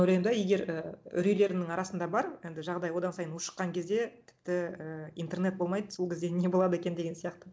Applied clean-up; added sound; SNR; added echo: none; none; none; none.